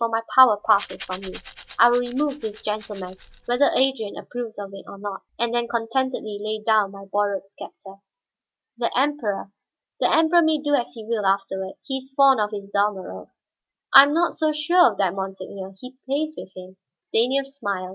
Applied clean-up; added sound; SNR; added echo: none; Rattle / Rattle (instrument); 19 dB; none.